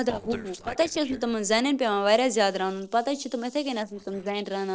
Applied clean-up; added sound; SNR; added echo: neural separator model SepFormer DNS4.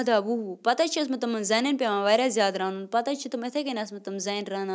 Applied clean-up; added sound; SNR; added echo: none; none; none; none.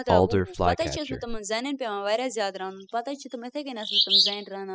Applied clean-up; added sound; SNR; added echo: classical method spectral subtraction.